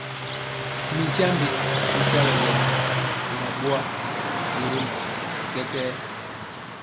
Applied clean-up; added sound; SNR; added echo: none; Car passing by; -5 dB; none.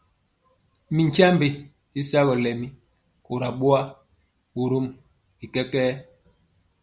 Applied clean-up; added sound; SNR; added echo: none; none; none; none.